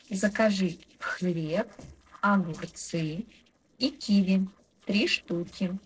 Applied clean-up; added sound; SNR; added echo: neural separator model SepFormer DNS4.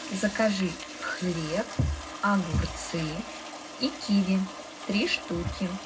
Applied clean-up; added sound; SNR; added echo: none; Toilet flush; 11 dB; reverberation time 0.3 s.